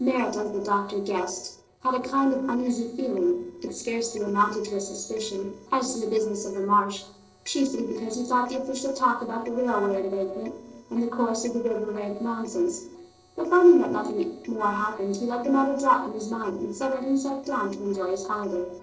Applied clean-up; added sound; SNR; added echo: neural separator model SepFormer DNS4.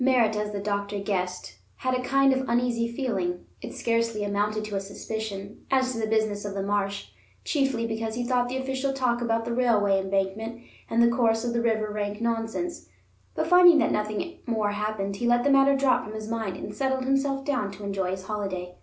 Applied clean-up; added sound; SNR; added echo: none; none; none; none.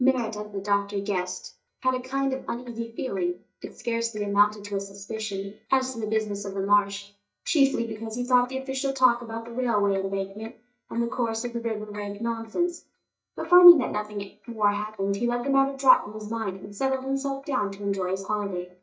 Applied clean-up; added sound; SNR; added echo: neural mask model DeepFilterNet 3.